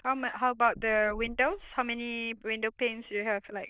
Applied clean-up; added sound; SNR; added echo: neural diffusion model UNIVERSE++.